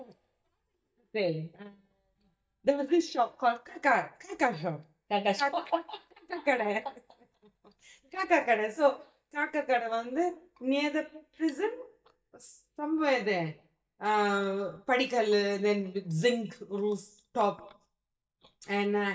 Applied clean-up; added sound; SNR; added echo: neural mask model DeepFilterNet 3.